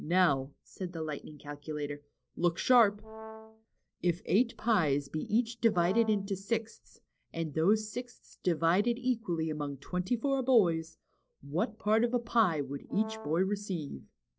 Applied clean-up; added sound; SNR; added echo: neural separator model SepFormer DNS4.